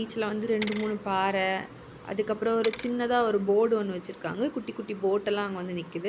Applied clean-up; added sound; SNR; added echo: none; Bicycle; 15 dB; none.